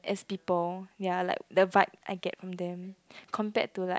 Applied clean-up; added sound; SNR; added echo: none; none; none; none.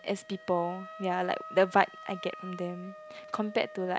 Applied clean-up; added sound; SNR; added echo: none; Wind instrument, woodwind instrument; 15 dB; none.